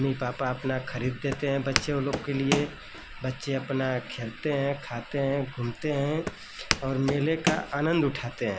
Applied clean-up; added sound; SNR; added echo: none; Walk, footsteps; 7 dB; none.